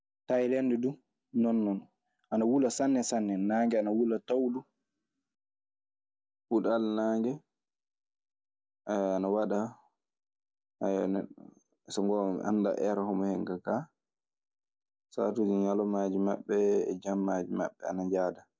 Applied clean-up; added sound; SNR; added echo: none; none; none; none.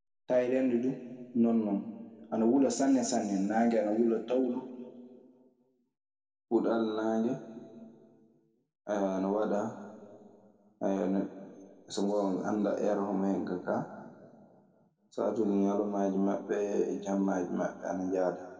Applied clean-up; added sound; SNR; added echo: none; none; none; reverberation time 1.8 s.